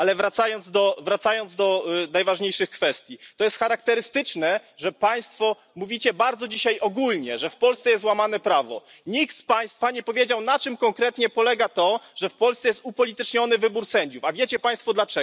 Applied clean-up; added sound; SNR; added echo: none; none; none; none.